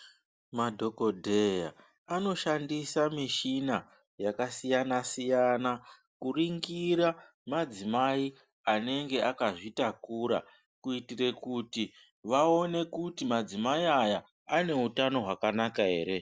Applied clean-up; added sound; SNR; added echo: none; none; none; none.